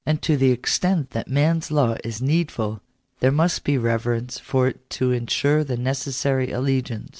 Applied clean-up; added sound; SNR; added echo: none; none; none; none.